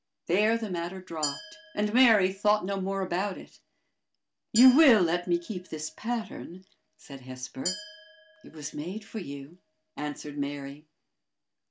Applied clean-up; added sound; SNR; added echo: none; Glass; 15 dB; none.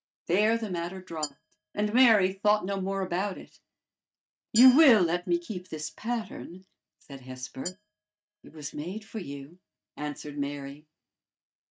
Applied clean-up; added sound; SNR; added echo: neural mask model RNNoise.